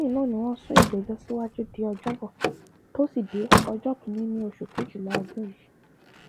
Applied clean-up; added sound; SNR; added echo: none; Slam; -1 dB; none.